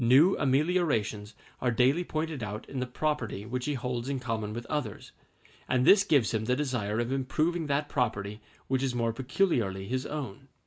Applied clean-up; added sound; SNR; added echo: none; none; none; none.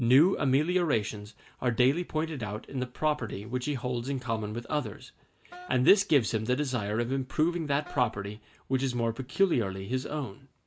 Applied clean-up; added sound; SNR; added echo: none; Wind instrument, woodwind instrument; 20 dB; none.